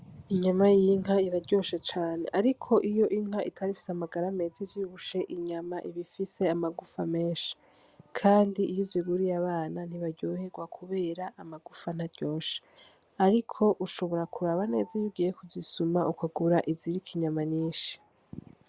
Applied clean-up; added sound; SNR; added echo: none; none; none; none.